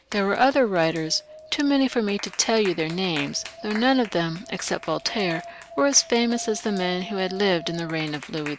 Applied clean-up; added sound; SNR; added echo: none; Wind + Clapping; 16 dB; none.